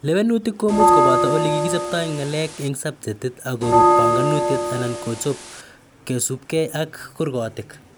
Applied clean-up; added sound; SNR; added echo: none; Bell; -5 dB; none.